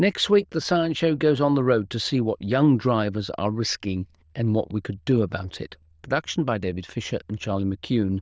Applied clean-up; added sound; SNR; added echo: neural diffusion model UNIVERSE++.